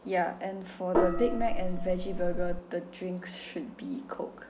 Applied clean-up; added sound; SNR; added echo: none; Gong; -4 dB; none.